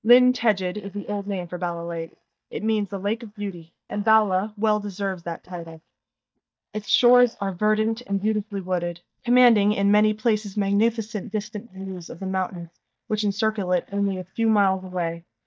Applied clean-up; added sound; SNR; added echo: neural mask model DeepFilterNet 3.